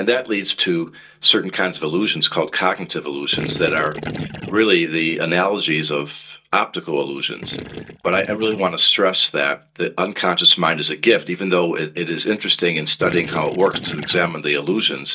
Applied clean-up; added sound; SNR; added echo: neural mask model DeepFilterNet 3.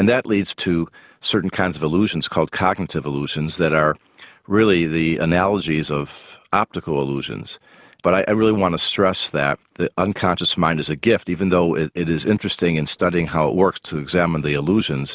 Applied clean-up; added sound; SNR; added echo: none; none; none; none.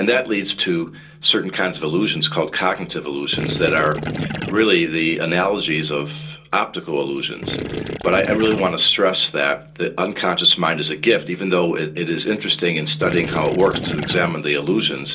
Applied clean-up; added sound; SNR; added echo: none; Gurgling / Liquid; 7 dB; reverberation time 0.2 s.